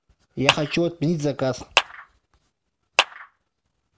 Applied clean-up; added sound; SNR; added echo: none; Clapping; 0 dB; none.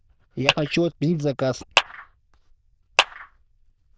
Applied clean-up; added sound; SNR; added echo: neural diffusion model UNIVERSE++.